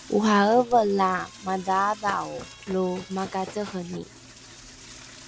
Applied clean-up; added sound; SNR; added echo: none; Run + Toilet flush / Door; 18 dB; none.